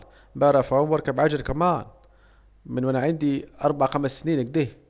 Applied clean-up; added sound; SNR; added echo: none; none; none; none.